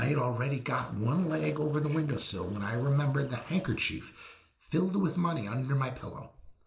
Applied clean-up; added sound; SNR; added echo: neural separator model SepFormer DNS4.